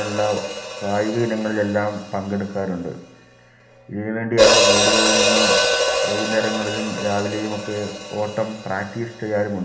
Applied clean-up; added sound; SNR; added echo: none; Hi-hat; -1 dB; reverberation time 1.1 s.